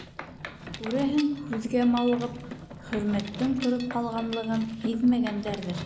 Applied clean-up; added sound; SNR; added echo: none; Mechanisms; 12 dB; none.